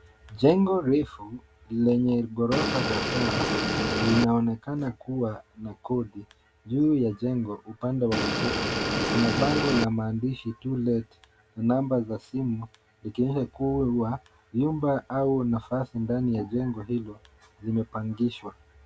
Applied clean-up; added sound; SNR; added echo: none; Motor vehicle (road) / Engine; -1 dB; none.